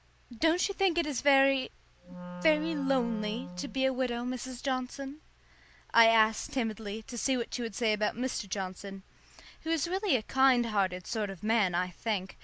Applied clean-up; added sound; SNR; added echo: none; Wind instrument, woodwind instrument; 11 dB; none.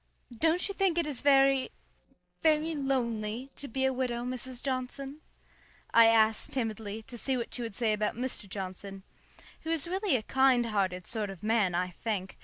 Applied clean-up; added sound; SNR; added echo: neural separator model SepFormer DNS4.